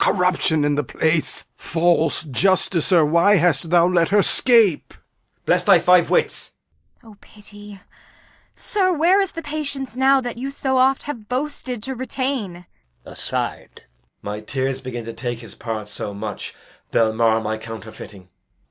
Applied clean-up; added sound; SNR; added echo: none; none; none; none.